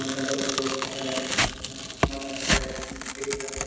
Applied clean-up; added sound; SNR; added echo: none; Tearing; -4 dB; reverberation time 1.1 s.